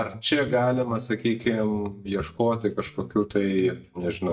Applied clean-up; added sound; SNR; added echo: neural mask model DeepFilterNet 3.